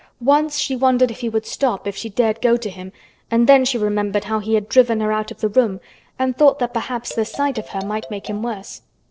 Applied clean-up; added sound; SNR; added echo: neural separator model SepFormer DNS4.